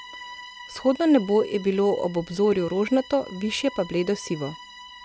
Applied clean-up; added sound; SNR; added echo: none; Bowed string instrument; 19 dB; none.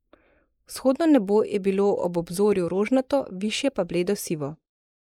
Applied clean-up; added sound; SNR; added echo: neural mask model Resemble Enhance denoiser.